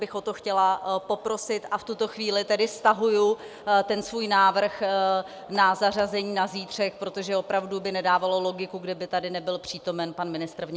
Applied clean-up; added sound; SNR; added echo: none; none; none; none.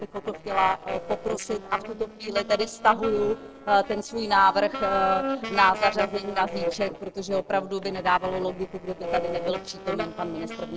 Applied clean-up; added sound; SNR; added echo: neural separator model SepFormer DNS4.